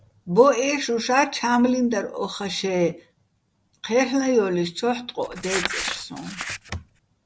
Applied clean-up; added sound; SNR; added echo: none; Crumpling, crinkling; 8 dB; none.